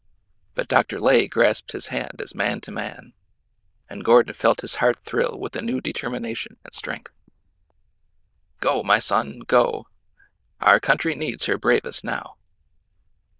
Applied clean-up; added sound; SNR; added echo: neural diffusion model UNIVERSE++.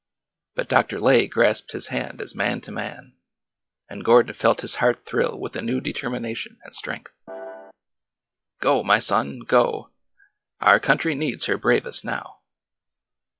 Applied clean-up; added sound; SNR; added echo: classical method log-MMSE.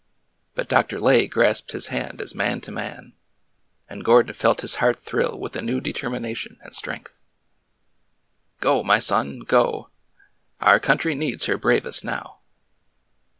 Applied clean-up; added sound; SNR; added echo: none; none; none; none.